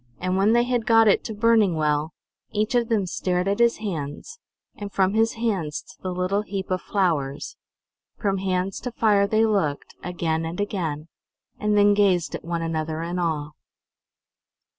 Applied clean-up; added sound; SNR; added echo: none; none; none; none.